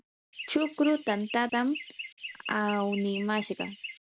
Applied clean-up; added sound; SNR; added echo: none; Chirp, tweet; 8 dB; none.